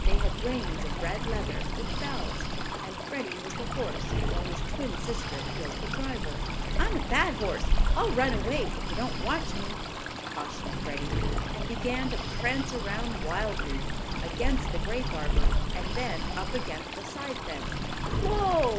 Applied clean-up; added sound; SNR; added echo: none; Breathing + Stream; -5 dB; none.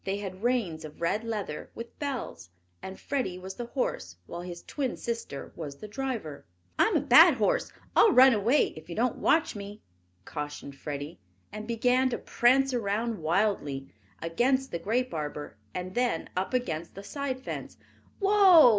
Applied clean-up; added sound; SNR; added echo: none; none; none; none.